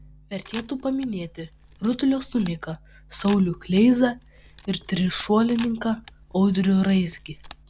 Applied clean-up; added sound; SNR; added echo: none; Camera; 20 dB; none.